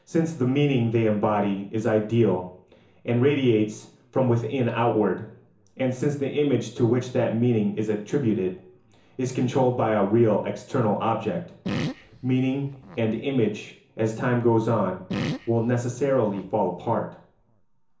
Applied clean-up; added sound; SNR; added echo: none; Fart; 10 dB; reverberation time 0.7 s.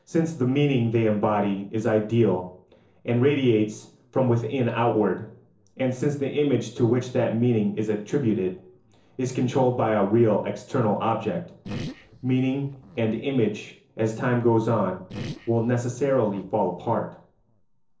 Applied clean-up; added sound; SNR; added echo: neural separator model SepFormer DNS4.